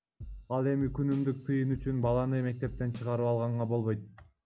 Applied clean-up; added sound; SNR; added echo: none; Drum kit; 16 dB; none.